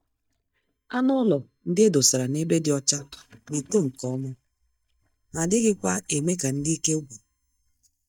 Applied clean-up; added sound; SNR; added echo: neural mask model DeepFilterNet 3.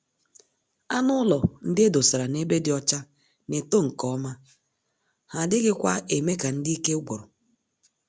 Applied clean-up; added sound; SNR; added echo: none; none; none; none.